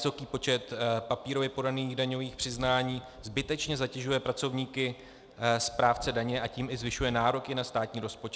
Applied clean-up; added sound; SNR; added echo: none; Wind; 18 dB; none.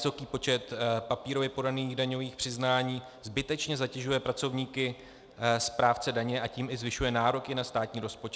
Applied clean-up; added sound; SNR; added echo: none; none; none; none.